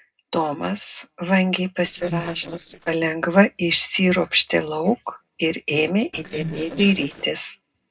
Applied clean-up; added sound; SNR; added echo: neural separator model SepFormer DNS4.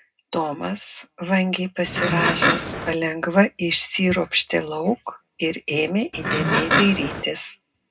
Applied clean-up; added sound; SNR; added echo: none; Livestock, farm animals, working animals; -1 dB; reverberation time 0.2 s.